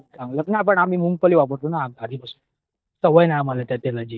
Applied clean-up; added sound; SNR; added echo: neural mask model DeepFilterNet 3.